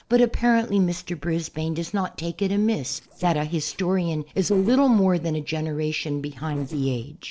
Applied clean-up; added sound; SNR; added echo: neural separator model SepFormer DNS4.